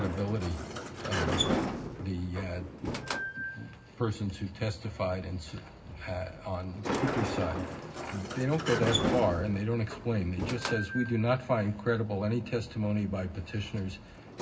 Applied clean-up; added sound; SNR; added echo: none; Sliding door; 4 dB; reverberation time 0.4 s.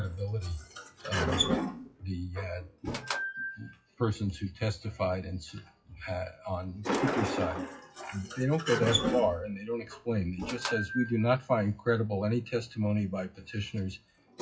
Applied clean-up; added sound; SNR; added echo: classical method WPE with log-MMSE.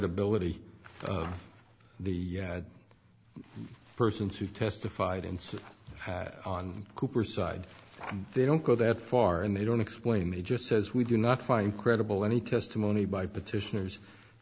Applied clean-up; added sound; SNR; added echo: none; none; none; none.